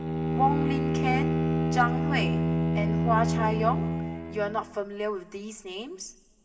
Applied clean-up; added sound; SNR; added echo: none; Bowed string instrument; -3 dB; reverberation time 1.9 s.